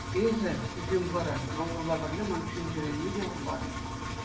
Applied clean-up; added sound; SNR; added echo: none; Engine; 4 dB; reverberation time 0.8 s.